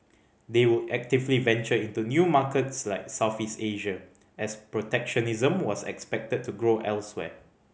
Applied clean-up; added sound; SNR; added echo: none; none; none; none.